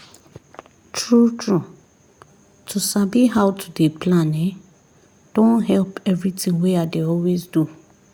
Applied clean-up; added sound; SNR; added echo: none; none; none; none.